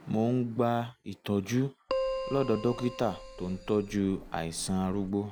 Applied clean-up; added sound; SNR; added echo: none; Keyboard (musical); 8 dB; none.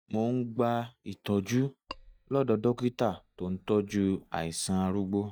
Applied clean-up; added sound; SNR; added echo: neural mask model DeepFilterNet 3.